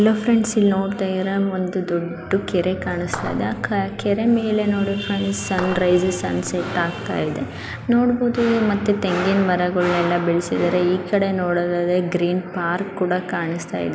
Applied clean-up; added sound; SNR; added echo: none; Clapping; 13 dB; none.